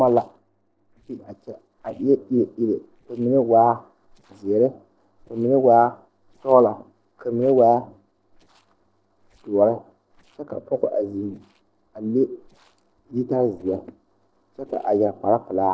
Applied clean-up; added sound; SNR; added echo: neural separator model SepFormer DNS4.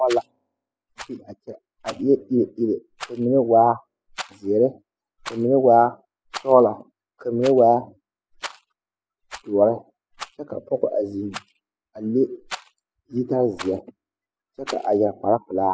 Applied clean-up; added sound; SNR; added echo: classical method spectral subtraction.